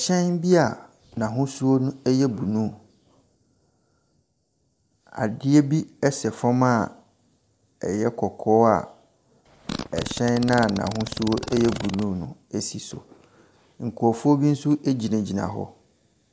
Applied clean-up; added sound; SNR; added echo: none; Fart; 10 dB; none.